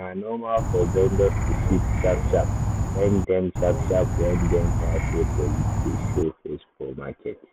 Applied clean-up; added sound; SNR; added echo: none; Insect; -2 dB; none.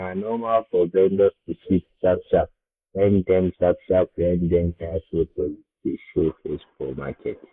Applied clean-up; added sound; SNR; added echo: neural mask model Resemble Enhance denoiser.